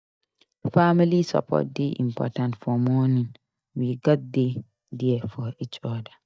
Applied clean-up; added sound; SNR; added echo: neural mask model DeepFilterNet 3.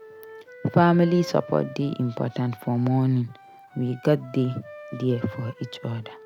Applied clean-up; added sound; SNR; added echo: none; Wind instrument, woodwind instrument; 19 dB; none.